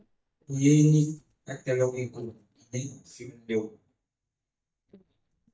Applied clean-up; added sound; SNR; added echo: neural mask model DeepFilterNet 3.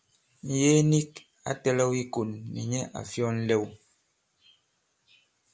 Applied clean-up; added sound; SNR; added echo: none; none; none; none.